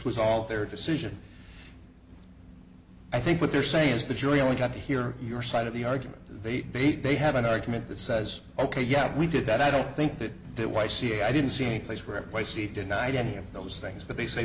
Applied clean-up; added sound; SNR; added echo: none; none; none; none.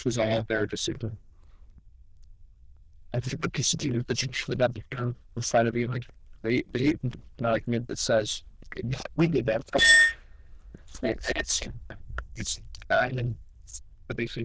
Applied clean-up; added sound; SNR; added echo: neural diffusion model UNIVERSE++.